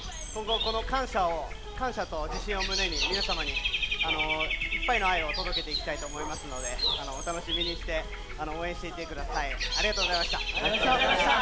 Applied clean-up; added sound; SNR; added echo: none; Bird / Dog; 0 dB; none.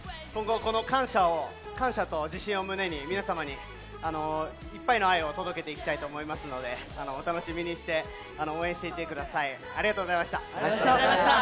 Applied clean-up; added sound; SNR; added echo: none; none; none; none.